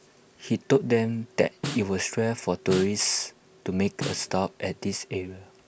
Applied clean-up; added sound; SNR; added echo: none; Snare drum; 11 dB; none.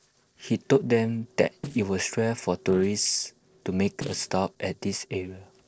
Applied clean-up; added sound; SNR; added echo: neural separator model SepFormer DNS4.